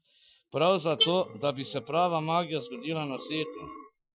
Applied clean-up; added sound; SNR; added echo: classical method Wiener filter.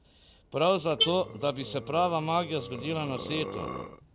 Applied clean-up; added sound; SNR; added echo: none; Burping, eructation + Alarm / Car; 7 dB; none.